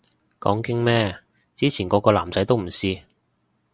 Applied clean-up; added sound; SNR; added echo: none; none; none; none.